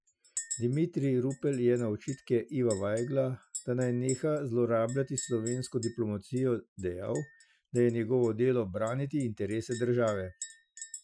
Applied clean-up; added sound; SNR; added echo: classical method Wiener filter.